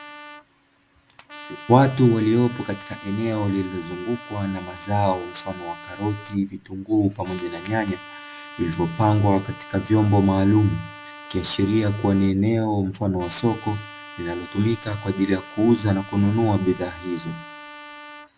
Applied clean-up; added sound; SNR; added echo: none; Trumpet; 18 dB; none.